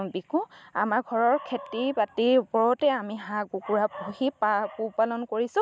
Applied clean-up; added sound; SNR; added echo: none; none; none; none.